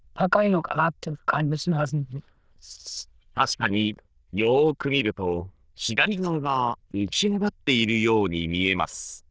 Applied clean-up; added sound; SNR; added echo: neural diffusion model UNIVERSE++.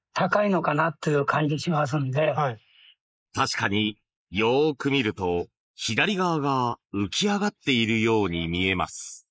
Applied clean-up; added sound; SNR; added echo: neural mask model Resemble Enhance denoiser.